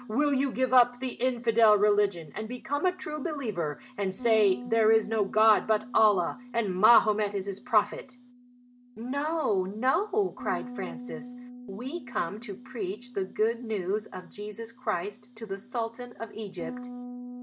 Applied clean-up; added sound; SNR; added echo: none; Bass guitar; 16 dB; none.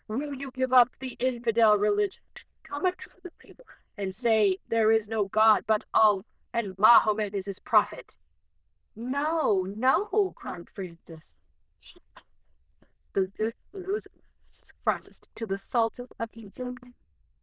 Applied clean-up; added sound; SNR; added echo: neural diffusion model UNIVERSE++.